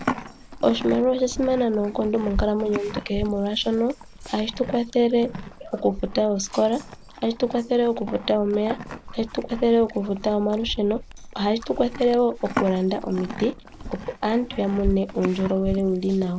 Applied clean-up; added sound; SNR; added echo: none; Livestock, farm animals, working animals; 11 dB; none.